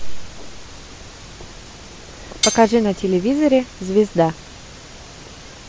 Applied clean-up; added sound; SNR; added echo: none; Cutlery, silverware; 7 dB; none.